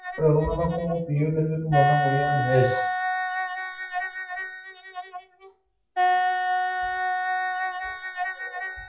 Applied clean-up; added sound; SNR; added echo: classical method WPE with log-MMSE.